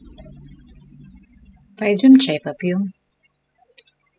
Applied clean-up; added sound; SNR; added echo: classical method spectral subtraction.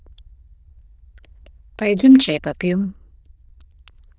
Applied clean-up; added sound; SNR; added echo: neural diffusion model UNIVERSE++.